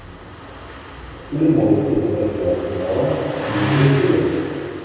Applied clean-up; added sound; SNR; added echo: none; Engine starting; 7 dB; reverberation time 2.2 s.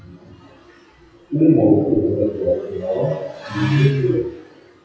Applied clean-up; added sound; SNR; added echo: classical method WPE with log-MMSE.